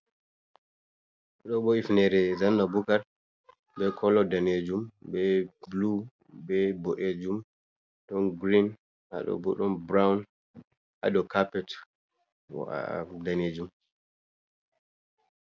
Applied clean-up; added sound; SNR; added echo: none; none; none; none.